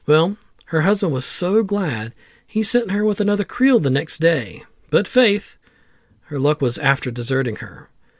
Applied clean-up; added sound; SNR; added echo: none; none; none; none.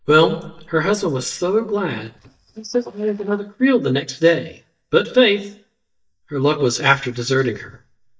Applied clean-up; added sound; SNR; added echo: neural mask model DeepFilterNet 3.